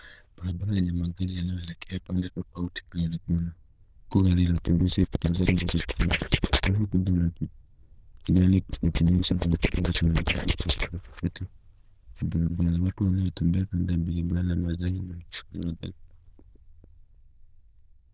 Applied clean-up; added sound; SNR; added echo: neural diffusion model UNIVERSE++.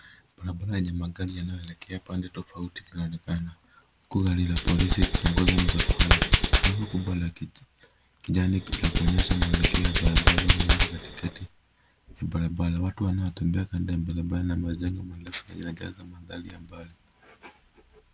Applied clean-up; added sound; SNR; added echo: none; Hands; -5 dB; none.